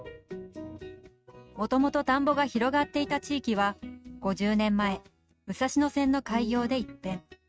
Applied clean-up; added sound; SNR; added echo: neural mask model RNNoise.